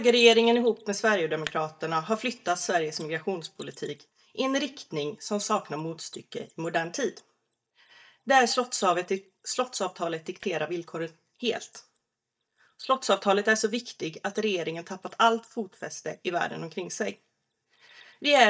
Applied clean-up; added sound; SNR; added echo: neural mask model DeepFilterNet 3.